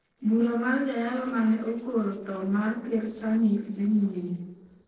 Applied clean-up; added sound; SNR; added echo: neural separator model SepFormer DNS4.